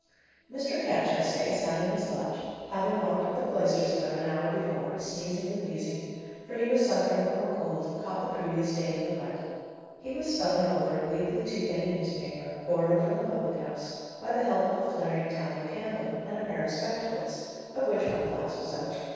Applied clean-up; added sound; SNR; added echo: neural separator model SepFormer DNS4.